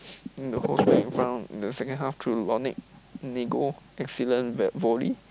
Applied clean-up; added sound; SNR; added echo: none; none; none; none.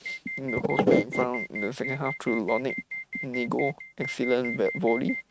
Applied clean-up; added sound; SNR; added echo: neural mask model RNNoise.